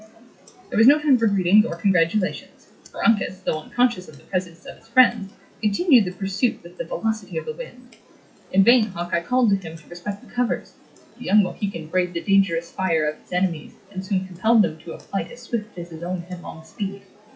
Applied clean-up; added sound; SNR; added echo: classical method WPE with log-MMSE.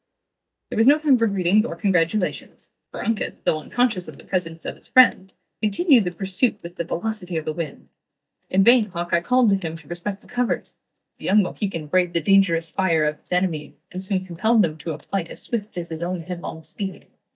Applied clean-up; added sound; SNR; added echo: neural mask model DeepFilterNet 3.